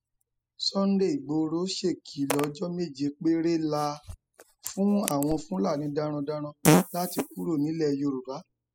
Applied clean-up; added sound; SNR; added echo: classical method spectral subtraction.